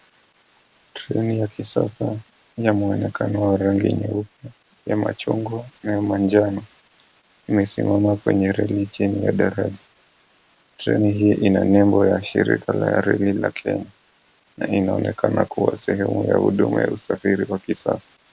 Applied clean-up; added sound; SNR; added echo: none; none; none; none.